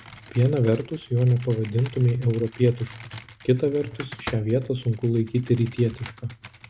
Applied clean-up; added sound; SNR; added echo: none; Computer keyboard; 18 dB; none.